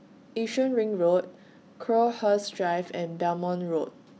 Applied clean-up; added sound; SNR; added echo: none; none; none; none.